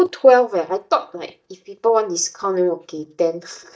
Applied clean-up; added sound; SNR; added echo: neural mask model DeepFilterNet 3.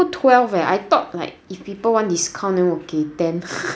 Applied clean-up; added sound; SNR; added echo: none; none; none; none.